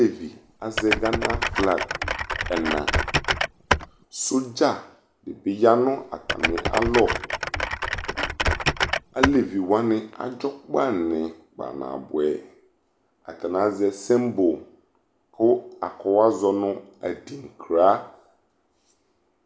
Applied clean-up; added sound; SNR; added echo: none; Typing; 1 dB; none.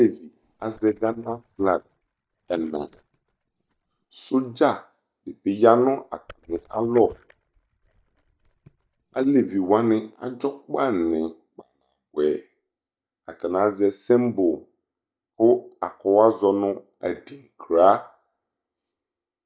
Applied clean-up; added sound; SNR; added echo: neural mask model DeepFilterNet 3.